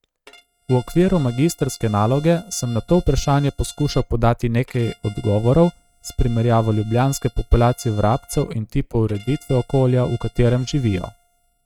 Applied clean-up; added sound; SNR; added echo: neural mask model RNNoise.